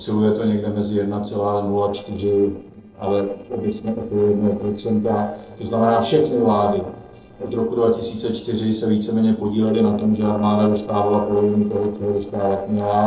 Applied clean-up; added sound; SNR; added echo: neural separator model SepFormer DNS4.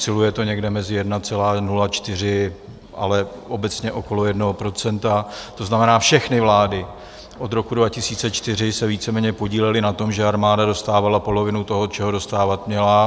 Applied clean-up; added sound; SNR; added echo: none; none; none; none.